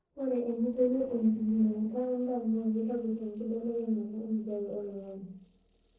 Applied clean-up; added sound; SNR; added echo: neural separator model SepFormer DNS4.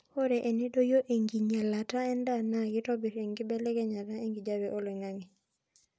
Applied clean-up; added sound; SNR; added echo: none; none; none; none.